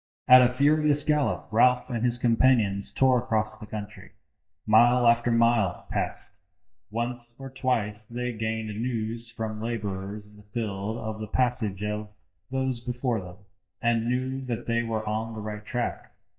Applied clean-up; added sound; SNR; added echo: neural mask model DeepFilterNet 3.